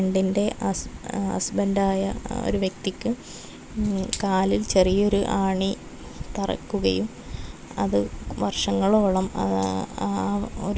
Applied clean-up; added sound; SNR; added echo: none; none; none; none.